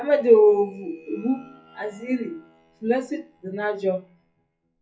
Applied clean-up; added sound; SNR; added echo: classical method WPE with log-MMSE.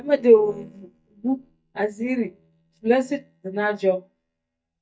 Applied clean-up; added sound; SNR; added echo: neural mask model DeepFilterNet 3.